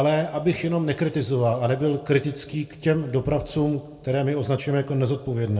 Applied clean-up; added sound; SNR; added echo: none; none; none; reverberation time 1.0 s.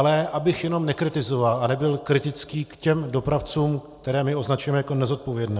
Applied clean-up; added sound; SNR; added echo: none; none; none; none.